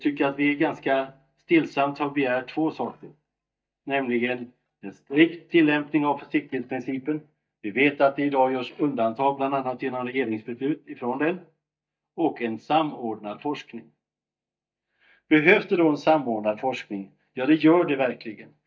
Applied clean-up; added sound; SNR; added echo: neural mask model DeepFilterNet 3.